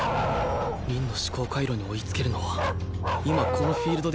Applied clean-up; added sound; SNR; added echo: none; Bark + Bowed string instrument; 1 dB; none.